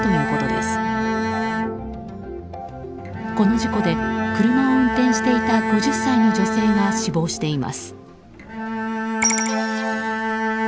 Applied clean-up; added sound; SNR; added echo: none; Bowed string instrument; 1 dB; none.